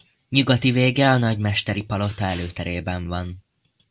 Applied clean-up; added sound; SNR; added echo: none; none; none; none.